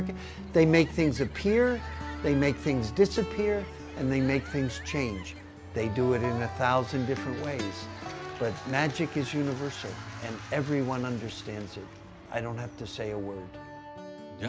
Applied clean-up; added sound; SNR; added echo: none; none; none; none.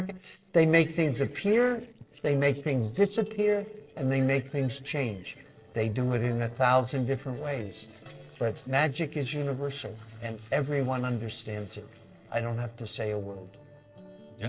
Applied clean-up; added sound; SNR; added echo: neural separator model SepFormer DNS4.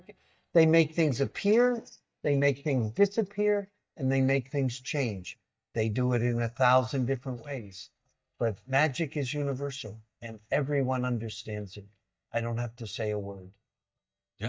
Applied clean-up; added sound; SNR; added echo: neural mask model DeepFilterNet 3.